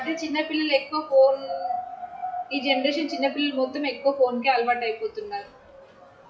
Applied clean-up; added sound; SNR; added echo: classical method WPE with log-MMSE.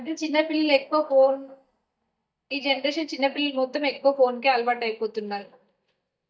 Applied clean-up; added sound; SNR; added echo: neural mask model DeepFilterNet 3.